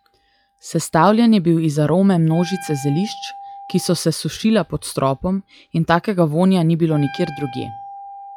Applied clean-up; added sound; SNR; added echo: classical method log-MMSE.